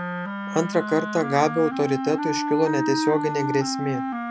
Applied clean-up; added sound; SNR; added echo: none; Wind instrument, woodwind instrument; 3 dB; none.